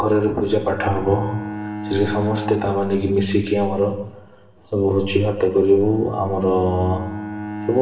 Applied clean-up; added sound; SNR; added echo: none; Bowed string instrument; 12 dB; reverberation time 0.9 s.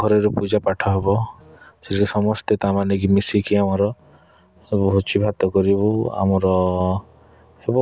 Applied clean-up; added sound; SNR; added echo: none; none; none; none.